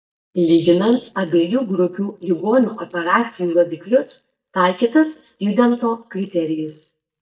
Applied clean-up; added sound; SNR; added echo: neural mask model DeepFilterNet 3.